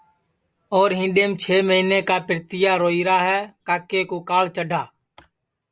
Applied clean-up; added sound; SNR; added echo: none; none; none; none.